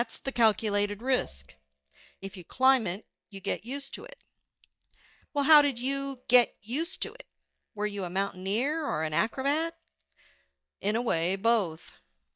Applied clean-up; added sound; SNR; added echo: neural mask model DeepFilterNet 3.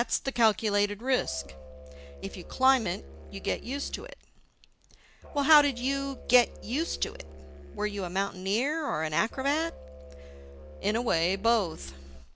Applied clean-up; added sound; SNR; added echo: none; Musical instrument; 16 dB; none.